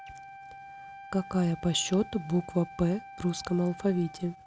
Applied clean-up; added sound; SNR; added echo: none; Wind instrument, woodwind instrument; 16 dB; none.